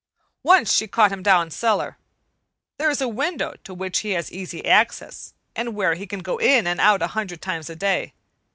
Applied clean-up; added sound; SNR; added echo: none; none; none; none.